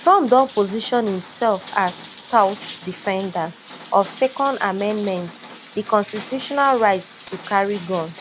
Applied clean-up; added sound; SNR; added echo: none; Rain; 19 dB; none.